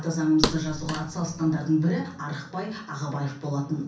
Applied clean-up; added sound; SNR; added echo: none; Thump, thud; 5 dB; reverberation time 0.6 s.